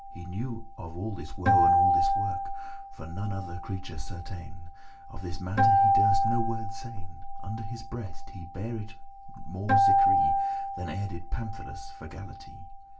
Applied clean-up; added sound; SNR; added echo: none; Acoustic guitar; -3 dB; reverberation time 0.2 s.